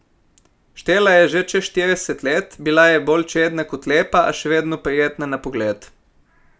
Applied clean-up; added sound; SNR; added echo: none; none; none; none.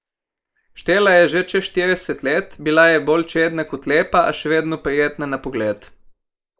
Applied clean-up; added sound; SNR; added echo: neural mask model Resemble Enhance denoiser.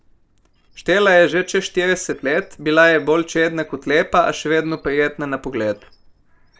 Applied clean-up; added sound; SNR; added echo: neural separator model SepFormer DNS4.